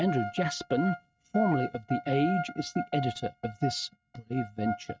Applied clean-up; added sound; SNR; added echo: neural mask model RNNoise.